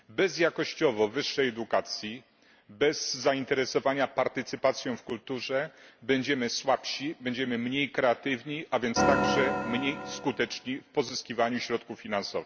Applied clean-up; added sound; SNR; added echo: none; Organ; 1 dB; none.